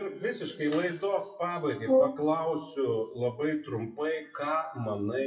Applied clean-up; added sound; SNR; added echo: classical method WPE with log-MMSE.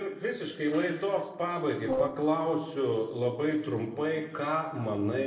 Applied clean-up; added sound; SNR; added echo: neural separator model SepFormer DNS4.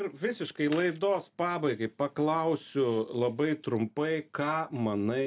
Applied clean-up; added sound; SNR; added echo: none; none; none; none.